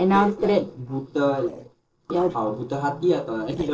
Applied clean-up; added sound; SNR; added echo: neural separator model SepFormer DNS4.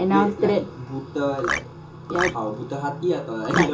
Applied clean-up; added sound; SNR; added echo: none; Marimba, xylophone; 3 dB; reverberation time 0.2 s.